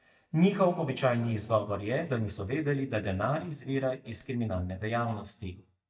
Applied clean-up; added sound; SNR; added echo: neural mask model DeepFilterNet 3.